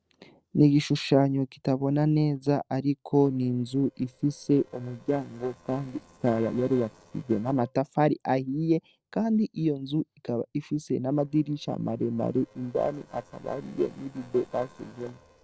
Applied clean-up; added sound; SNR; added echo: neural separator model SepFormer DNS4.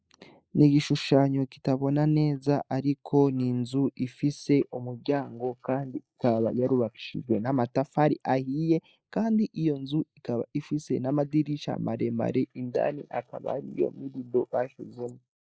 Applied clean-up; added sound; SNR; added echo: neural mask model Resemble Enhance denoiser.